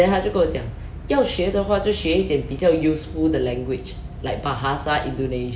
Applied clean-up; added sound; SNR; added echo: none; none; none; none.